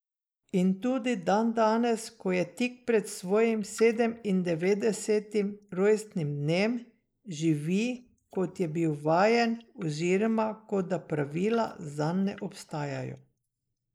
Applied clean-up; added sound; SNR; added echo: neural mask model Resemble Enhance denoiser.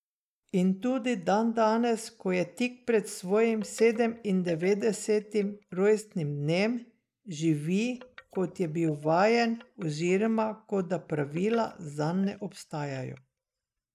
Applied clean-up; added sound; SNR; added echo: neural mask model DeepFilterNet 3.